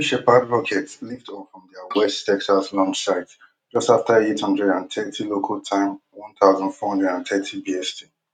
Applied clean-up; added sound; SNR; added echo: neural mask model RNNoise.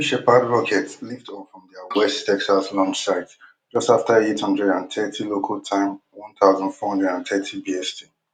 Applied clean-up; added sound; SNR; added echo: none; Bowed string instrument; 15 dB; none.